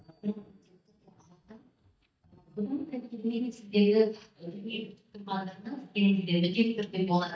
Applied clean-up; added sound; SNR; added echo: neural mask model DeepFilterNet 3.